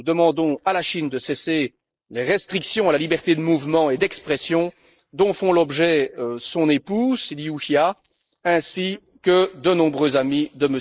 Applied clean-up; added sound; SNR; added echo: neural mask model Resemble Enhance denoiser.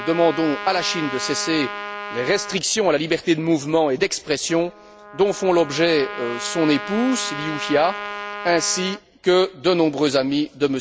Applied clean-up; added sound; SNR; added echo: none; Trumpet; 12 dB; none.